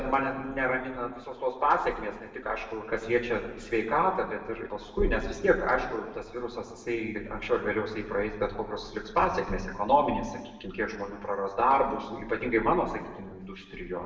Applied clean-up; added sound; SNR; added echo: none; none; none; reverberation time 1.0 s.